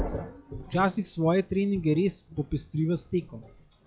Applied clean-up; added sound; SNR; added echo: classical method log-MMSE.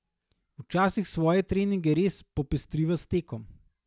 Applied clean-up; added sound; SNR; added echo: none; none; none; none.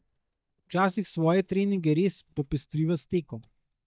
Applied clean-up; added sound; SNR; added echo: neural mask model DeepFilterNet 3.